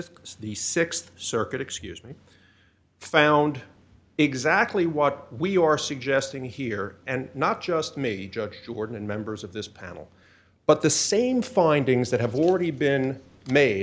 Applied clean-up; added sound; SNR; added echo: none; none; none; none.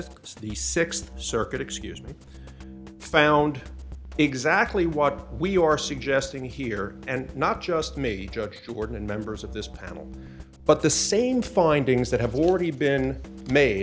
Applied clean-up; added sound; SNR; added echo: none; Drum kit; 15 dB; none.